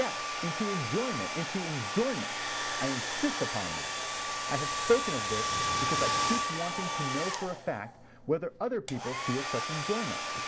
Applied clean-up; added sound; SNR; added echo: none; Domestic sounds, home sounds; 0 dB; none.